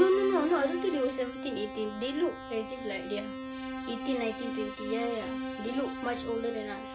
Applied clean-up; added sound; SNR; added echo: none; Keyboard (musical); 6 dB; none.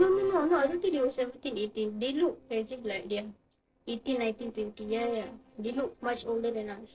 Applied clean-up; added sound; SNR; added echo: neural separator model SepFormer DNS4.